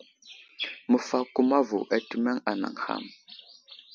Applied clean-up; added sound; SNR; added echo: none; none; none; none.